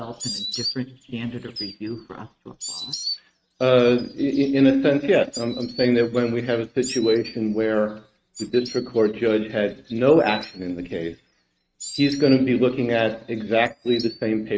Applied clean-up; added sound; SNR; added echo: neural mask model RNNoise.